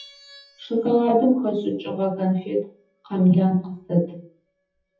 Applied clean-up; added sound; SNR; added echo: classical method WPE with log-MMSE.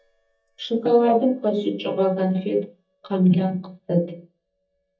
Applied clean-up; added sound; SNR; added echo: neural mask model DeepFilterNet 3.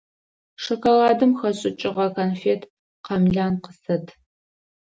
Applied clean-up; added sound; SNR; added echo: none; none; none; none.